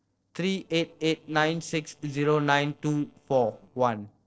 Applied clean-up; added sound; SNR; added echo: neural separator model SepFormer DNS4.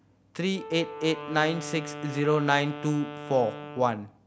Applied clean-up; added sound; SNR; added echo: none; Wind instrument, woodwind instrument; 12 dB; none.